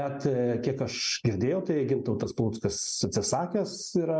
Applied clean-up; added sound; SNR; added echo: none; none; none; none.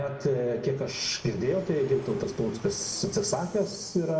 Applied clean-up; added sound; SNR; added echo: none; Fixed-wing aircraft, airplane; 18 dB; reverberation time 0.9 s.